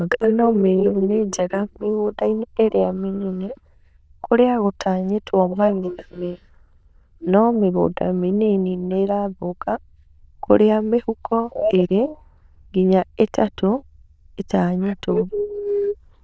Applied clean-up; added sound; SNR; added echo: neural diffusion model UNIVERSE++.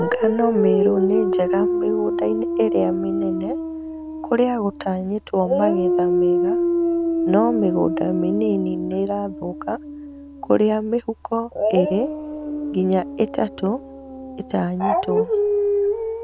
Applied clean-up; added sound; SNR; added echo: none; Dog; 0 dB; none.